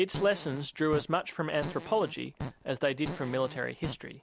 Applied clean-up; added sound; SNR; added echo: none; Fart; 10 dB; none.